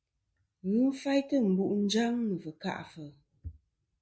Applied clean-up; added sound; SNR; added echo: none; none; none; none.